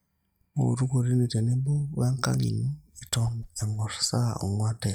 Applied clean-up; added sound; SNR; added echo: neural mask model DeepFilterNet 3.